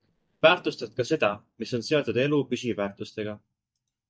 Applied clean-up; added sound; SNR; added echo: neural mask model DeepFilterNet 3.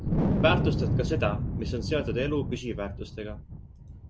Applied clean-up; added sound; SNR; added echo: none; Wind; -2 dB; none.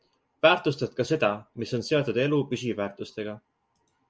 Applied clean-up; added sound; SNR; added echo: none; none; none; none.